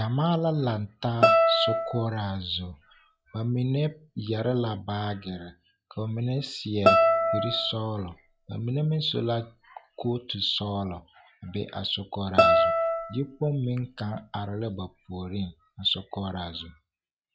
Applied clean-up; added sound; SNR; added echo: classical method log-MMSE.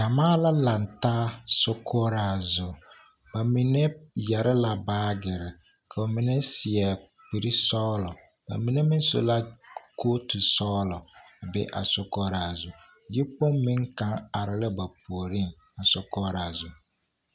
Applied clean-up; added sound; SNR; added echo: none; none; none; none.